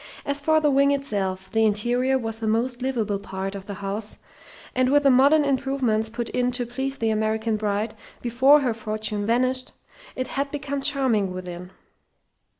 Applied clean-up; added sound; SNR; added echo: none; none; none; none.